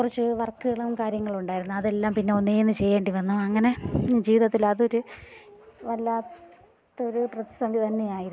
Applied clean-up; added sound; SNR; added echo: none; none; none; none.